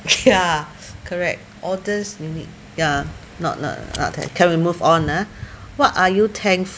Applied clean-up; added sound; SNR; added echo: none; none; none; none.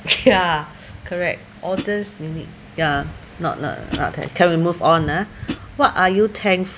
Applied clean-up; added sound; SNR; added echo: none; Hi-hat; 9 dB; none.